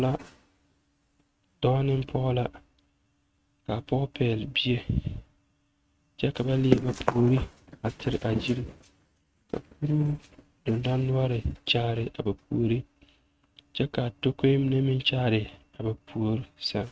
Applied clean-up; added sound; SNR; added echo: neural mask model RNNoise.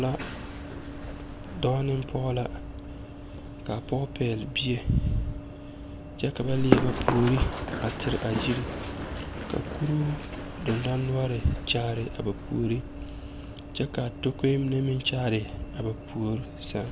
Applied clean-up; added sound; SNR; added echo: none; Run; 5 dB; none.